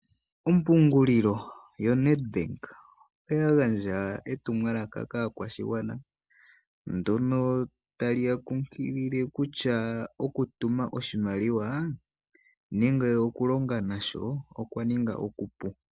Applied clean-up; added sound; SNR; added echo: none; none; none; none.